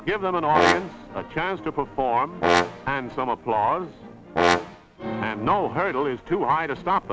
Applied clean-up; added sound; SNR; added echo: none; Brass instrument; 1 dB; none.